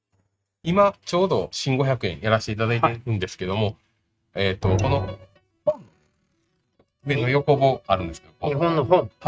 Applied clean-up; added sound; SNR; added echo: neural mask model RNNoise.